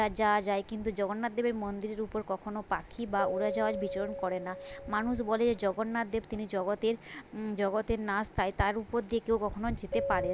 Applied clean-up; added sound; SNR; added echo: none; Keyboard (musical); 10 dB; none.